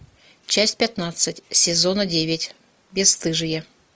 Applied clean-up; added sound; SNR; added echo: none; none; none; none.